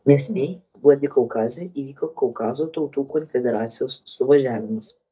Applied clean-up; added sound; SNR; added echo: neural mask model DeepFilterNet 3.